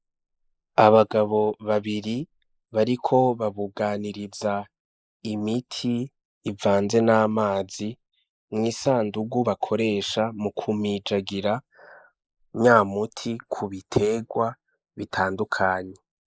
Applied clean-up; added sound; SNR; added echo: neural mask model Resemble Enhance denoiser.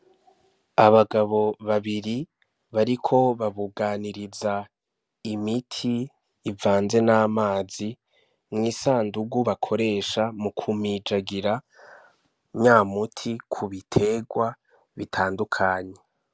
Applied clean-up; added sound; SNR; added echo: none; none; none; none.